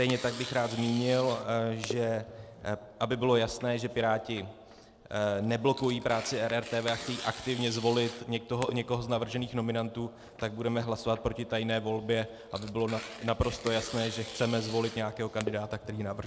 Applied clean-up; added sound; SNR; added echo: none; Tearing; 14 dB; none.